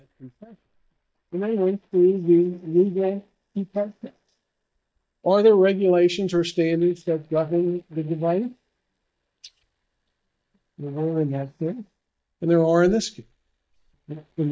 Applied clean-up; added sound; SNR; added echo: neural mask model DeepFilterNet 3.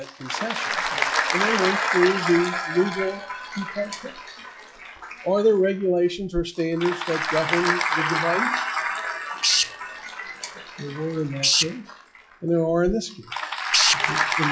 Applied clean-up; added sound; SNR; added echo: classical method log-MMSE.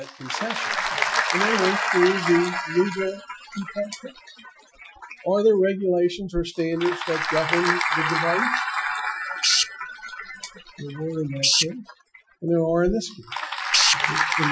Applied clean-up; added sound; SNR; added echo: classical method Wiener filter.